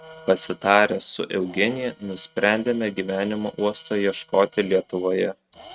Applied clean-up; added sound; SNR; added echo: neural mask model RNNoise.